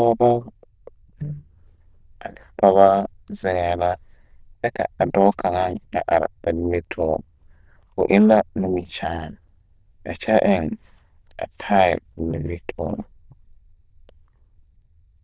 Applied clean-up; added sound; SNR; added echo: neural diffusion model UNIVERSE++.